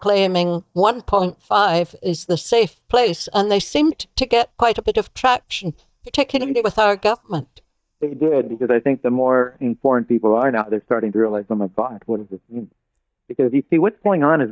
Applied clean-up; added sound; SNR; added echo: neural mask model DeepFilterNet 3.